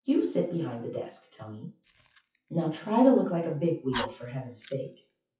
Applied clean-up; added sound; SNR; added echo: classical method WPE with log-MMSE.